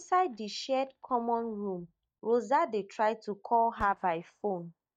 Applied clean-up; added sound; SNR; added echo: neural mask model DeepFilterNet 3.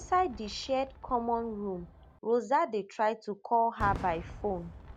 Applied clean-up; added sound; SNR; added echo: none; Fireworks; 14 dB; none.